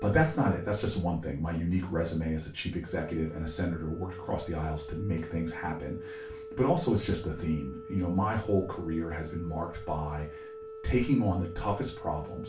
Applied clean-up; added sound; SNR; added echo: none; Organ; 14 dB; reverberation time 0.3 s.